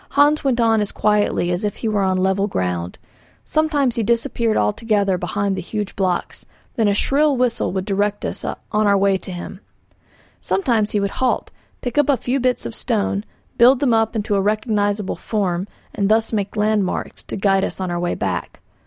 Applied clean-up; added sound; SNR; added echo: none; none; none; none.